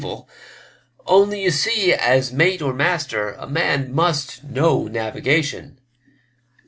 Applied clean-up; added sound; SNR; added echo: none; none; none; none.